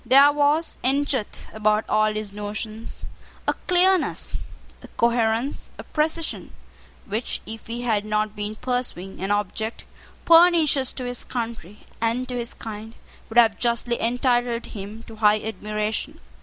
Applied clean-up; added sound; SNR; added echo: none; none; none; none.